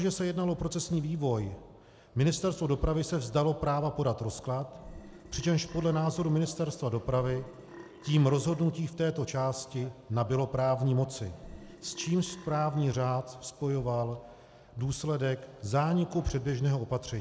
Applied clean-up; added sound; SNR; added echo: none; Burping, eructation; 19 dB; none.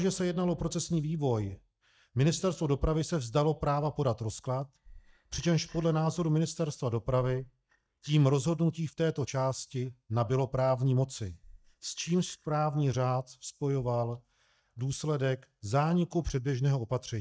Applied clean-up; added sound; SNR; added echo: neural mask model DeepFilterNet 3.